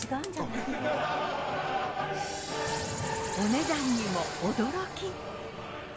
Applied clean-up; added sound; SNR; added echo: none; Fire; 17 dB; none.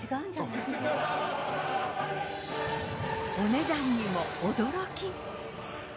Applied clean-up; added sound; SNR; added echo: none; none; none; none.